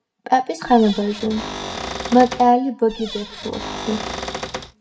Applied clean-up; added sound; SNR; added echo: none; Cupboard open or close / Door; 10 dB; reverberation time 0.7 s.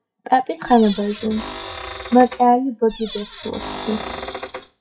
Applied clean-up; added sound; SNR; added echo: classical method WPE with log-MMSE.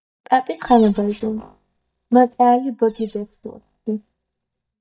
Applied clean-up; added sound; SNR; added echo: neural mask model DeepFilterNet 3.